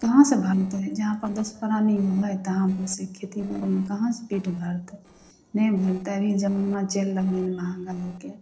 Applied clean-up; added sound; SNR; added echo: neural separator model SepFormer DNS4.